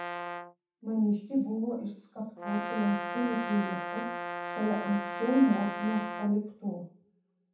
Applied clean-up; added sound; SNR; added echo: none; Brass instrument; 7 dB; reverberation time 0.7 s.